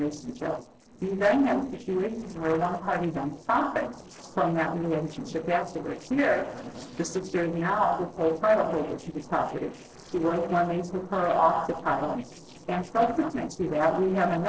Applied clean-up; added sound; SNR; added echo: neural separator model SepFormer DNS4.